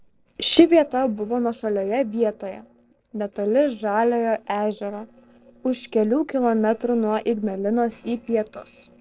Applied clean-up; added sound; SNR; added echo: neural separator model SepFormer DNS4.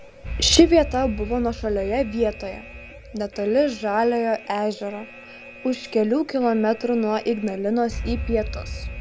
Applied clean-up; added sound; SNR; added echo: none; Alarm; 11 dB; none.